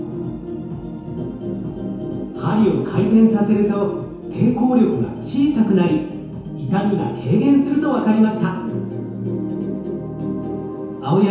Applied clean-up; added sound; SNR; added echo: none; none; none; reverberation time 1.0 s.